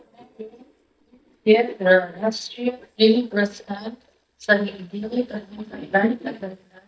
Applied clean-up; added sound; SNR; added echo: neural mask model DeepFilterNet 3.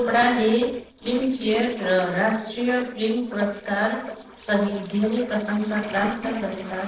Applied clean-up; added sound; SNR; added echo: neural separator model SepFormer DNS4.